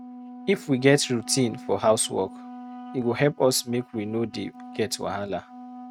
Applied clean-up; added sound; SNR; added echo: neural mask model RNNoise.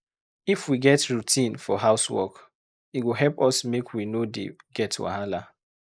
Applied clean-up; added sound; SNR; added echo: neural mask model Resemble Enhance denoiser.